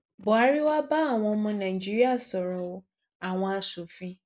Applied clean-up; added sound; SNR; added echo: none; none; none; none.